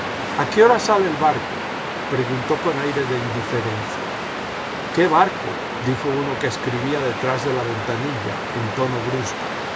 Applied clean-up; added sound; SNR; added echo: none; Waves, surf; 4 dB; none.